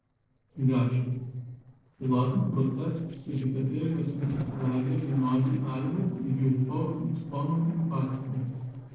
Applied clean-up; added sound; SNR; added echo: neural separator model SepFormer DNS4.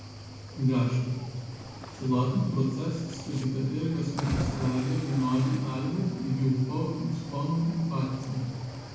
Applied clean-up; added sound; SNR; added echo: none; Cricket / Waves, surf; 10 dB; reverberation time 1.1 s.